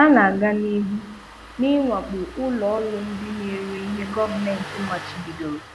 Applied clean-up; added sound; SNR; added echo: none; Engine starting; 15 dB; none.